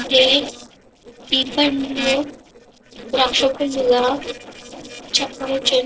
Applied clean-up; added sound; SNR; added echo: neural separator model SepFormer DNS4.